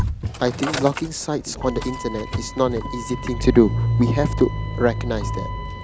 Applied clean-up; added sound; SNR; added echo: none; Slam / Engine starting; 3 dB; none.